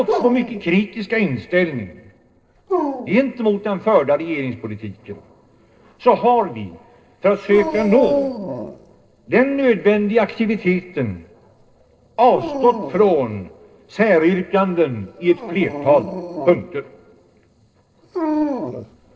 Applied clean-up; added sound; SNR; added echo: neural separator model SepFormer DNS4.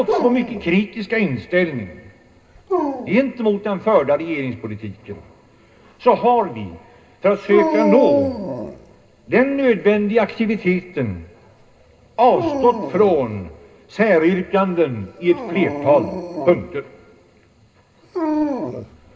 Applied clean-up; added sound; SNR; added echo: none; Dog; 7 dB; reverberation time 0.2 s.